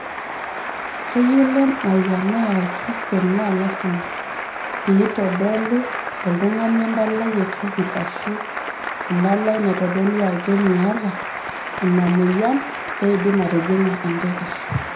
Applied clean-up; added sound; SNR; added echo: none; Applause; 8 dB; reverberation time 0.5 s.